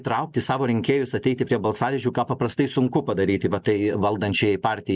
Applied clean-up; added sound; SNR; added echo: none; none; none; none.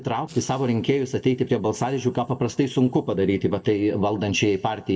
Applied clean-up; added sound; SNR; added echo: neural separator model SepFormer DNS4.